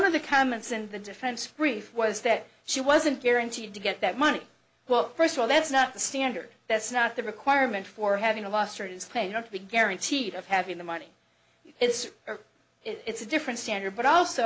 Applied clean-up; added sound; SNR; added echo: none; none; none; none.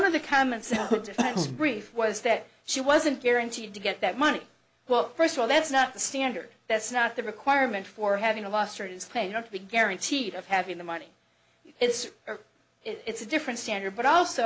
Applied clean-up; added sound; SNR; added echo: none; Cough; 4 dB; none.